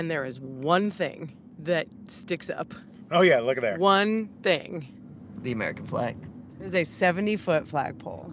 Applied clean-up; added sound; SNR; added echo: none; none; none; none.